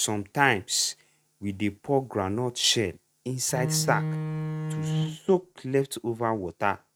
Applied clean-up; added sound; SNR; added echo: neural mask model RNNoise.